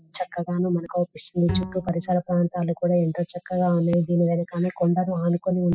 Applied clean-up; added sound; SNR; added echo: classical method spectral subtraction.